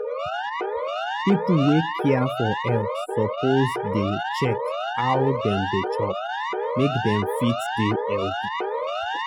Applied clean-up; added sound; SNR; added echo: classical method spectral subtraction.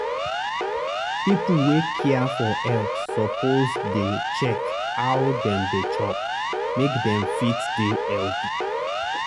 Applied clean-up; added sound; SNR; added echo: none; Siren; 1 dB; none.